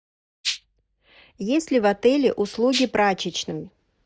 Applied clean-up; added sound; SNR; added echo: neural mask model DeepFilterNet 3.